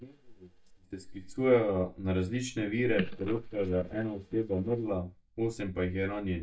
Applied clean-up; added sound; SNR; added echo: neural mask model DeepFilterNet 3.